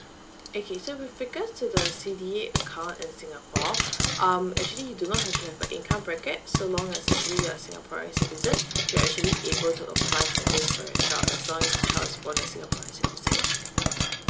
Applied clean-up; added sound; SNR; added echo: none; Frying (food); -4 dB; none.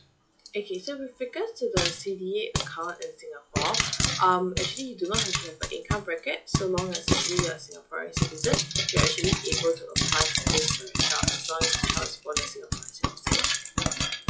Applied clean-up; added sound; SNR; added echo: classical method log-MMSE.